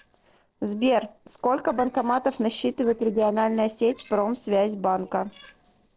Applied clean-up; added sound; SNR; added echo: neural separator model SepFormer DNS4.